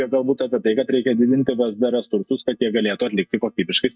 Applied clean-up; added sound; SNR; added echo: neural mask model DeepFilterNet 3.